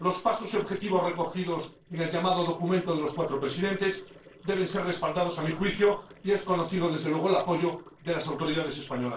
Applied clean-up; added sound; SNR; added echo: neural separator model SepFormer DNS4.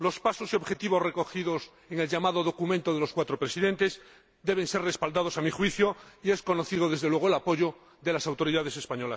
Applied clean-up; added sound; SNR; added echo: none; none; none; none.